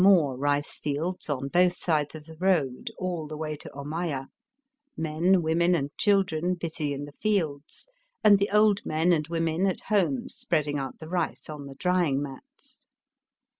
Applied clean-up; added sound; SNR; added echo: none; none; none; none.